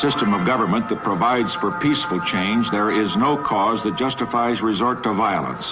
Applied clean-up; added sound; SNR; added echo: none; none; none; none.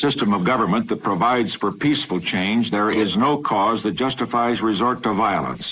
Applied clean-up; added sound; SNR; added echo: neural mask model Resemble Enhance denoiser.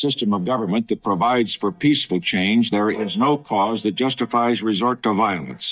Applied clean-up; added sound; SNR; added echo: neural mask model DeepFilterNet 3.